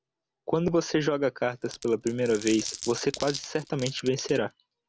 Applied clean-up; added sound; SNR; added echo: none; Glass; 13 dB; none.